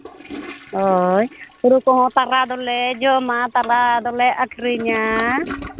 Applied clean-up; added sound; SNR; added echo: none; Toilet flush; 16 dB; none.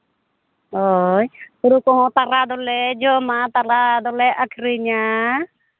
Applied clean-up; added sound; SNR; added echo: none; none; none; none.